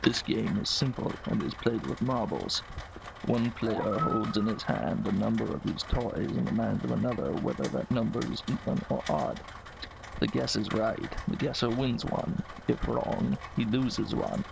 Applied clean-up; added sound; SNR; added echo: none; Animal + Rain; 12 dB; none.